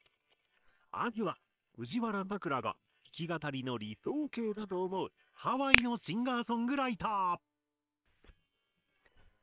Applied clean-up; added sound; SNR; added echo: neural separator model SepFormer WHAM!.